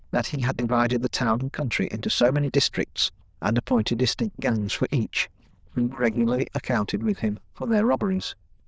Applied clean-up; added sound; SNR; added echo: neural diffusion model UNIVERSE++.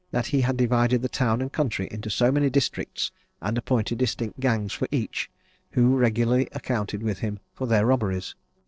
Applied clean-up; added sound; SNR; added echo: neural separator model SepFormer DNS4.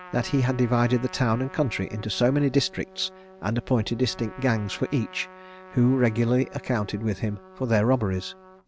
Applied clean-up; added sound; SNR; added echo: none; Trumpet; 20 dB; none.